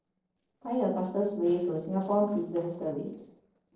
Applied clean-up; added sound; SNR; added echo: neural separator model SepFormer DNS4.